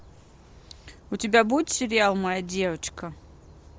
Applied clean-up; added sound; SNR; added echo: none; none; none; none.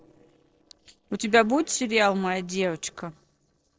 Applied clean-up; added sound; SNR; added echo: neural separator model SepFormer DNS4.